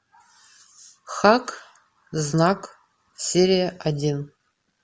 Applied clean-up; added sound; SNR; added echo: none; none; none; none.